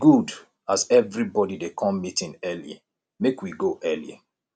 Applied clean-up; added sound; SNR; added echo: none; none; none; none.